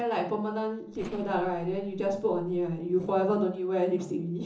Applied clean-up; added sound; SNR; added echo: neural separator model SepFormer DNS4.